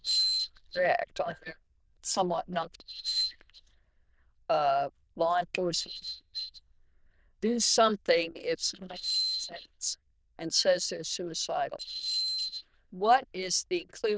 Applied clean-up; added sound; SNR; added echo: neural diffusion model UNIVERSE++.